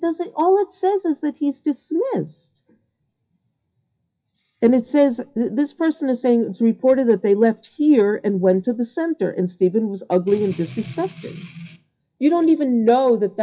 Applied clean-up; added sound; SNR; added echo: classical method WPE with log-MMSE.